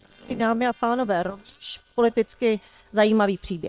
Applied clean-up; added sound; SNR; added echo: neural separator model SepFormer WHAM!.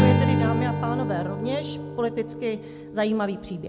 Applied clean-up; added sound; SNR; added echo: none; Strum; -3 dB; none.